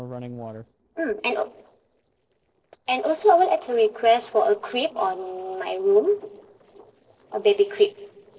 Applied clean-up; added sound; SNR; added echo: neural separator model SepFormer DNS4.